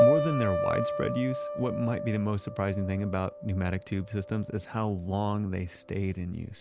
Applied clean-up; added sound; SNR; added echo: none; Piano; 2 dB; none.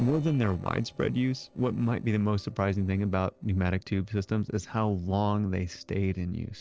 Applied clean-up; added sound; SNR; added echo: neural separator model SepFormer DNS4.